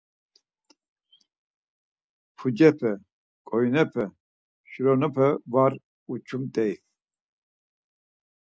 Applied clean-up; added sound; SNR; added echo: none; none; none; none.